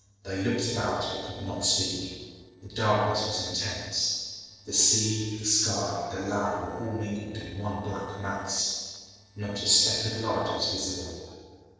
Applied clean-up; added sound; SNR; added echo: neural separator model SepFormer DNS4.